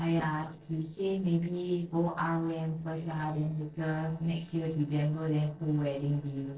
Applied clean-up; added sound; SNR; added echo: neural separator model SepFormer DNS4.